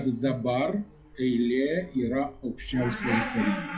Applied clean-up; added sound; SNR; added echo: classical method log-MMSE.